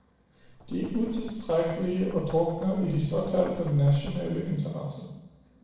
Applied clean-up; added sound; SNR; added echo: neural separator model SepFormer DNS4.